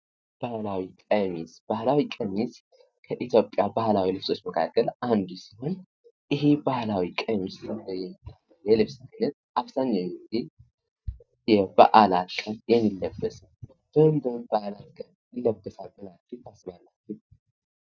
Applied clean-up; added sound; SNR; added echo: neural mask model DeepFilterNet 3.